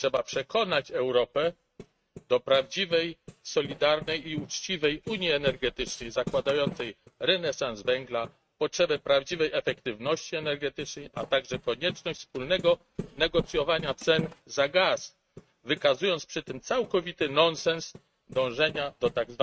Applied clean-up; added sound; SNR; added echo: neural mask model RNNoise.